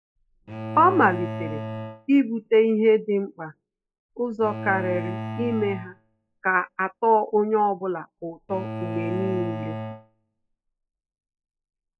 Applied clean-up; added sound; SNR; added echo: classical method log-MMSE.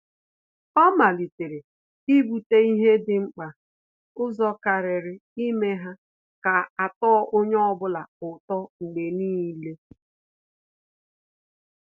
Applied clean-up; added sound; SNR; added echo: none; none; none; none.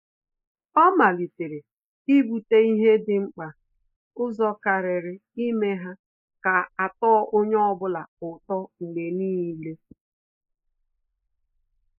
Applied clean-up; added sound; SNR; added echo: neural mask model Resemble Enhance denoiser.